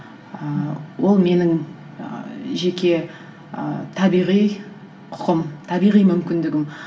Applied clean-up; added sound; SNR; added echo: none; none; none; reverberation time 0.6 s.